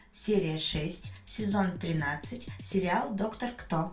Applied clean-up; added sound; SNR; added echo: none; Drum kit; 13 dB; reverberation time 0.3 s.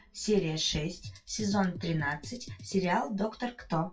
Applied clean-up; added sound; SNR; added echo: classical method WPE with log-MMSE.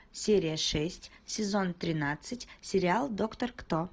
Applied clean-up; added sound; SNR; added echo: none; none; none; none.